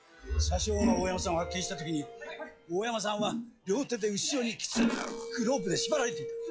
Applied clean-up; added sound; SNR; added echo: classical method log-MMSE.